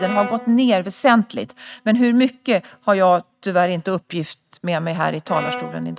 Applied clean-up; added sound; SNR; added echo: neural mask model RNNoise.